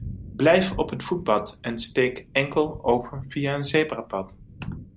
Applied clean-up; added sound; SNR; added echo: none; Thunder; 16 dB; none.